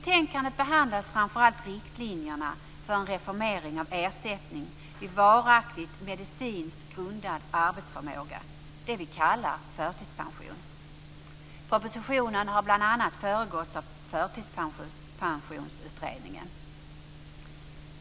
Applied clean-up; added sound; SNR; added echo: none; none; none; none.